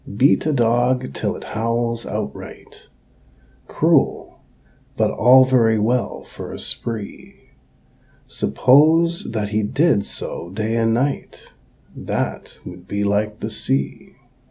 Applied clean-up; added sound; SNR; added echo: none; none; none; none.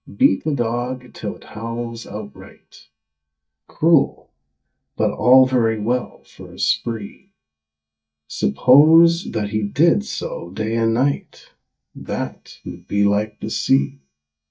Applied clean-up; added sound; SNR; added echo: neural mask model DeepFilterNet 3.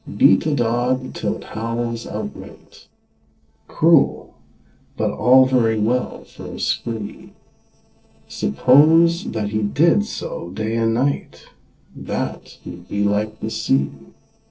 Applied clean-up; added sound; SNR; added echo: neural separator model SepFormer DNS4.